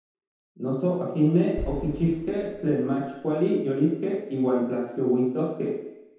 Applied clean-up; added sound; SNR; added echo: none; Boom; 13 dB; reverberation time 0.9 s.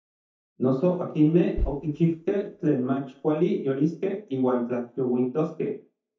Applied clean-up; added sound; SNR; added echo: neural mask model DeepFilterNet 3.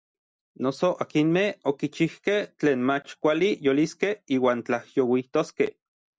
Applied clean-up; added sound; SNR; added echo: none; none; none; none.